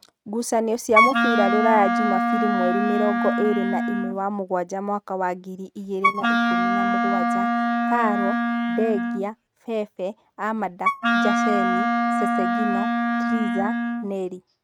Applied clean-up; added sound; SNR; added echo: neural mask model RNNoise.